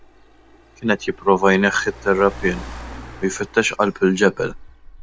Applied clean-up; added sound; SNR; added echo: none; Car; 17 dB; none.